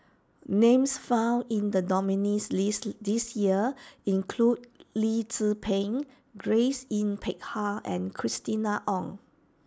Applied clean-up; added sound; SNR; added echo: none; none; none; none.